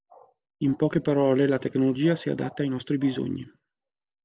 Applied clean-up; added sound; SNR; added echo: none; none; none; none.